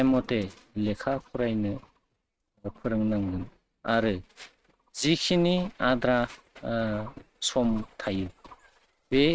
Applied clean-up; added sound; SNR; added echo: neural mask model RNNoise.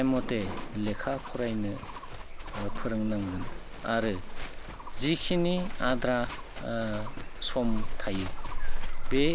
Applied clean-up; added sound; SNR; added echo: none; Livestock, farm animals, working animals; -1 dB; none.